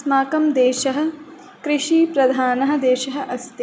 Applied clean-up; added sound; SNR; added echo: none; none; none; none.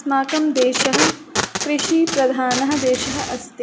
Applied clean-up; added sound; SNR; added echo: none; Packing tape, duct tape; 4 dB; none.